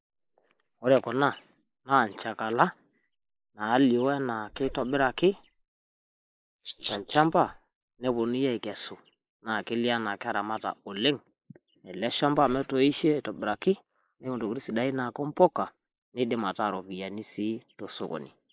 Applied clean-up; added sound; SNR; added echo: neural mask model Resemble Enhance denoiser.